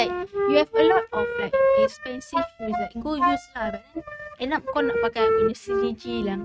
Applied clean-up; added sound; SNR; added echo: neural mask model RNNoise.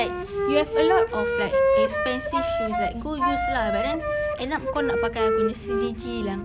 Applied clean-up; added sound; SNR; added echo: none; Wind instrument, woodwind instrument; -4 dB; none.